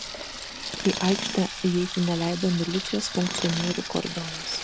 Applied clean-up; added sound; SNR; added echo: none; Tools + Sink (filling or washing) / Water tap, faucet; 6 dB; none.